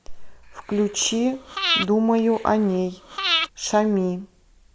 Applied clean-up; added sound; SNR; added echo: none; Breathing; 5 dB; none.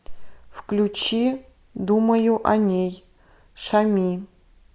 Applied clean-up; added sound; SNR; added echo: none; none; none; none.